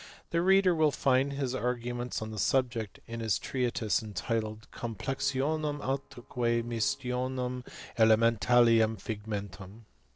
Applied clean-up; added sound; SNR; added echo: neural separator model SepFormer DNS4.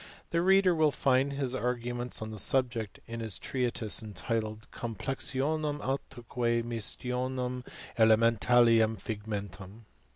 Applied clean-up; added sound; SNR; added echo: none; none; none; none.